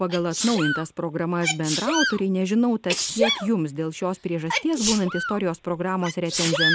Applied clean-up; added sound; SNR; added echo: none; Sneeze; 4 dB; none.